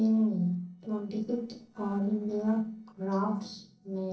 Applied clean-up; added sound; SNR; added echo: neural separator model SepFormer DNS4.